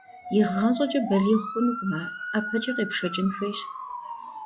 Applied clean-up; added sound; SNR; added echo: classical method log-MMSE.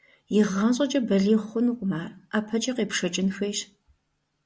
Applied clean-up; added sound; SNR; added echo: none; none; none; none.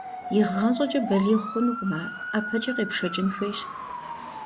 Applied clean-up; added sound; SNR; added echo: none; Motor vehicle (road) / Siren; 8 dB; none.